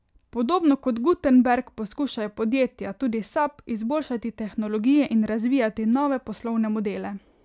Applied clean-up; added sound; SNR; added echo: none; none; none; none.